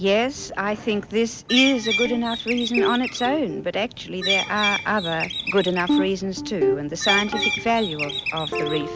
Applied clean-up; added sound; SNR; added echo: none; Bird; 4 dB; none.